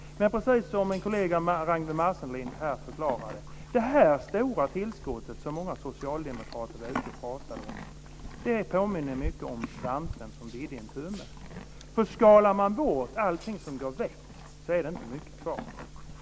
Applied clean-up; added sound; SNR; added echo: none; Livestock, farm animals, working animals; 15 dB; none.